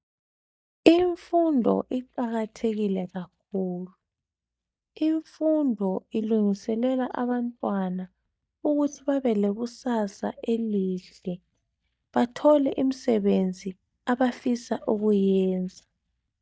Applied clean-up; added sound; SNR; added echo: neural mask model DeepFilterNet 3.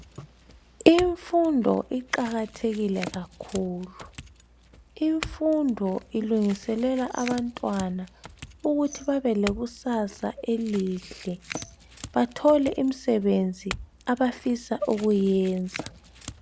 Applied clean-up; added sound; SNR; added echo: none; Chink, clink / Domestic sounds, home sounds + Glass; 16 dB; none.